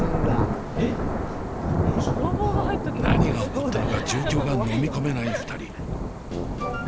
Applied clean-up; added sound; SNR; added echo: none; Thunder / Rain; -2 dB; none.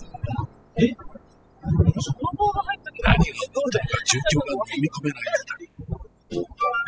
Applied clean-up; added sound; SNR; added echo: classical method spectral subtraction.